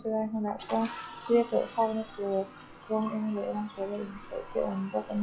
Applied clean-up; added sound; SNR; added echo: classical method log-MMSE.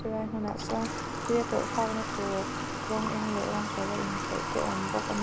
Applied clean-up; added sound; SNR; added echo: none; Water tap, faucet / Water; 1 dB; none.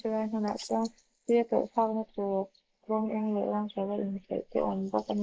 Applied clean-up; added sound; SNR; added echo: neural mask model Resemble Enhance denoiser.